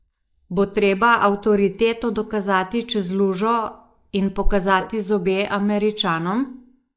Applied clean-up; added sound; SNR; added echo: neural mask model Resemble Enhance denoiser.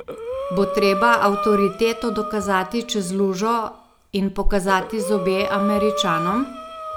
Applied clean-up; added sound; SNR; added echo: none; Breathing; 7 dB; none.